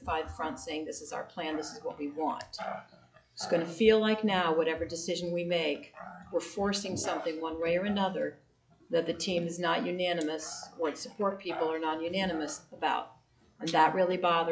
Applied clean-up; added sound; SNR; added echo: classical method log-MMSE.